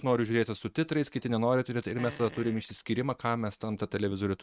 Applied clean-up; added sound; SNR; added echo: neural mask model RNNoise.